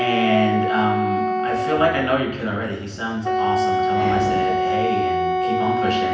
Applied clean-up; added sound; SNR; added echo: none; Wind instrument, woodwind instrument; -2 dB; reverberation time 0.9 s.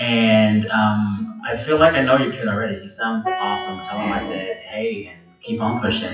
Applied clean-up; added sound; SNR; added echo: classical method WPE with log-MMSE.